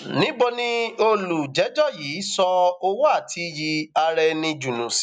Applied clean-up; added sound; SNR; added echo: none; none; none; none.